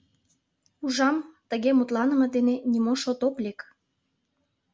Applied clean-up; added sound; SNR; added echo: none; none; none; none.